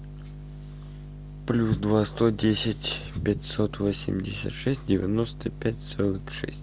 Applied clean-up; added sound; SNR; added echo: none; none; none; none.